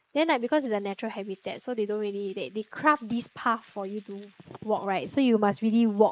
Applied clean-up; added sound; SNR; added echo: neural mask model Resemble Enhance denoiser.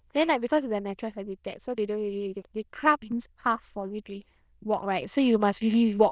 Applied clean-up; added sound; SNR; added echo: neural diffusion model UNIVERSE++.